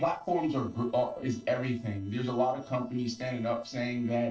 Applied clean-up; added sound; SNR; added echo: neural separator model SepFormer DNS4.